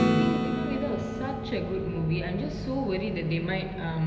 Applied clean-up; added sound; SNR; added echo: none; Acoustic guitar / Strum; 3 dB; reverberation time 1.3 s.